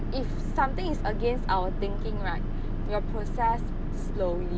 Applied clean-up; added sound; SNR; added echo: none; none; none; none.